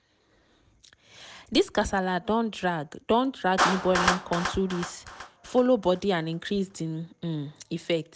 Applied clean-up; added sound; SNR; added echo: none; Clapping; 7 dB; none.